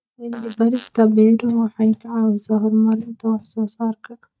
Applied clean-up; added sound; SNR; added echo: neural mask model DeepFilterNet 3.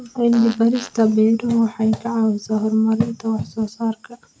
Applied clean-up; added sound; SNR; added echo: none; Fart; 19 dB; none.